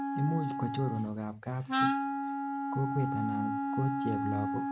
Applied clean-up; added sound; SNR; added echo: none; Wind instrument, woodwind instrument; -1 dB; none.